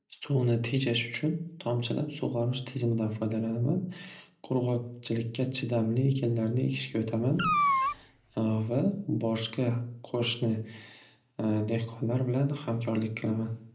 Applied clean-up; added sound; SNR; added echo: none; Meow; 0 dB; reverberation time 0.4 s.